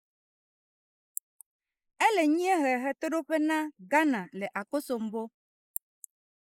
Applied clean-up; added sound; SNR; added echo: neural mask model Resemble Enhance denoiser.